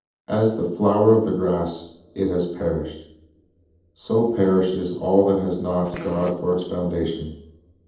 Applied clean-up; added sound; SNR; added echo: neural separator model SepFormer DNS4.